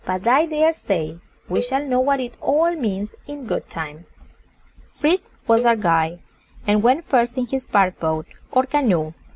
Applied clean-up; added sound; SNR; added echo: none; Cowbell; 13 dB; none.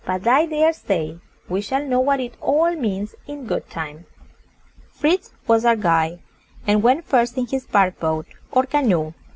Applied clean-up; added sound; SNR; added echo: none; none; none; none.